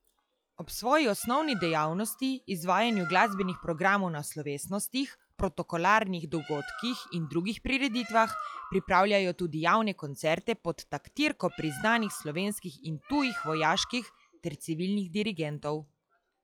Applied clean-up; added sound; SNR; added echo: classical method log-MMSE.